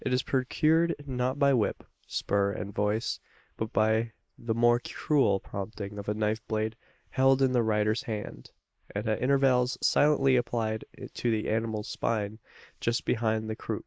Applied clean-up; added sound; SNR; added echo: neural mask model Resemble Enhance denoiser.